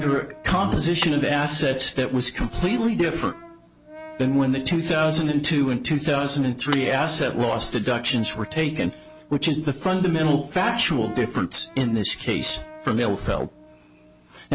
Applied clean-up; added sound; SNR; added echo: none; Shatter + Brass instrument; 19 dB; none.